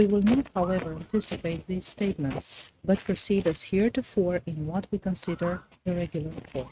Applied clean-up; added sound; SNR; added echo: neural mask model RNNoise.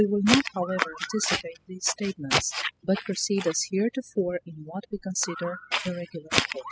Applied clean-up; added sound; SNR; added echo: classical method spectral subtraction.